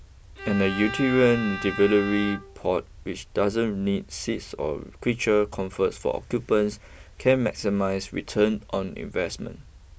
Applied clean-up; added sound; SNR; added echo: none; Bowed string instrument; 10 dB; none.